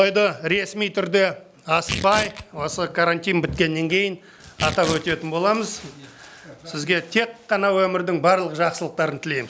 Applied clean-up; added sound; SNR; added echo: none; Tearing; 12 dB; none.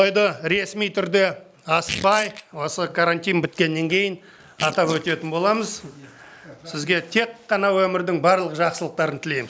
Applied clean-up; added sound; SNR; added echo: neural mask model Resemble Enhance denoiser.